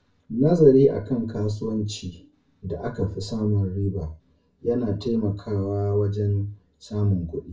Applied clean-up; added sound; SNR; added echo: none; none; none; reverberation time 0.3 s.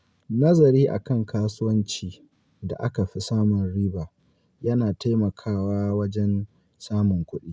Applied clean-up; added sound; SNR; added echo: none; none; none; none.